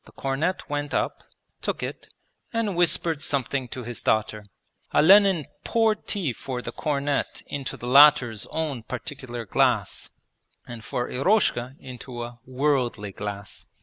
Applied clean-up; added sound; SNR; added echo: none; none; none; none.